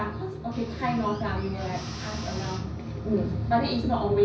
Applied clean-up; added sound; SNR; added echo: none; Drill; 19 dB; reverberation time 0.4 s.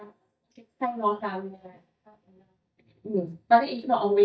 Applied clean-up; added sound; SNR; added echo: neural mask model DeepFilterNet 3.